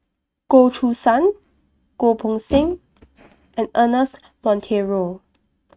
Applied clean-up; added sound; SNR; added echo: neural mask model RNNoise.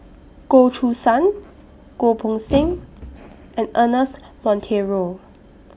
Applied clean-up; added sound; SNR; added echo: none; Thump, thud; 10 dB; none.